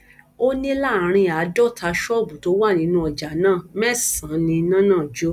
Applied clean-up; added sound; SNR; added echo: none; none; none; none.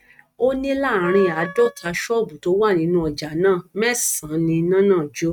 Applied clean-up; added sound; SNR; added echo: neural mask model RNNoise.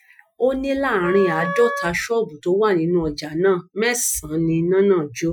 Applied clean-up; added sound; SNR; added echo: classical method Wiener filter.